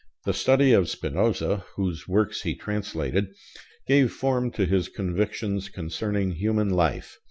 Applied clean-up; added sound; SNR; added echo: none; none; none; none.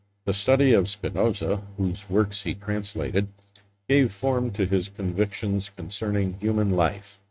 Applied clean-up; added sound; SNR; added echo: neural mask model RNNoise.